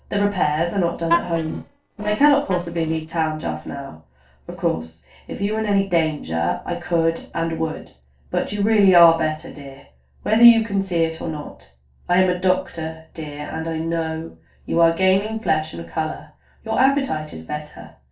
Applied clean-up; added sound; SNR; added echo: neural separator model SepFormer DNS4.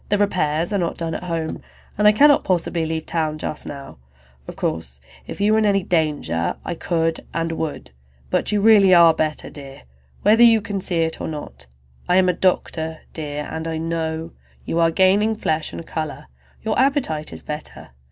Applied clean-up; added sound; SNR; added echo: none; none; none; none.